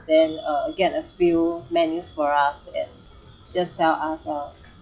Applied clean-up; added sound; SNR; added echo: classical method log-MMSE.